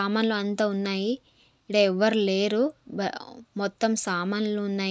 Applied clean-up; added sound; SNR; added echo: none; none; none; none.